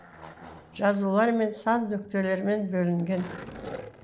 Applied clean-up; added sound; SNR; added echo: none; Skateboard; 17 dB; none.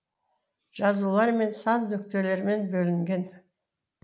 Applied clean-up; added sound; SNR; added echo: none; none; none; none.